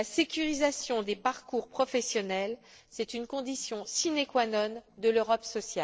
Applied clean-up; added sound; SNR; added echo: neural separator model SepFormer DNS4.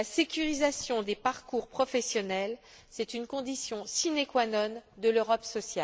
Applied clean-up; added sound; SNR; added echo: none; none; none; none.